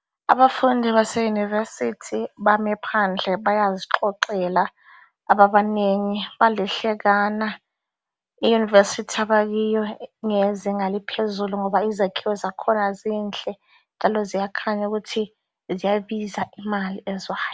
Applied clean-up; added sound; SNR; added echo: none; none; none; none.